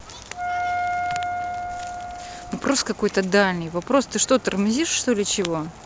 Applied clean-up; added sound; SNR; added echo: none; Wind instrument, woodwind instrument; 4 dB; none.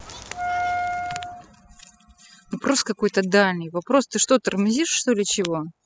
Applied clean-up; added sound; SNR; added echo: classical method spectral subtraction.